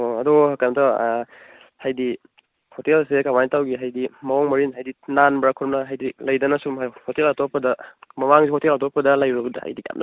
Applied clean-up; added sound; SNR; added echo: none; none; none; none.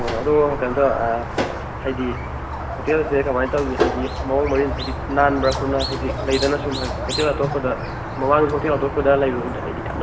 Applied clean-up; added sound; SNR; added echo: none; Squeak; 4 dB; reverberation time 0.7 s.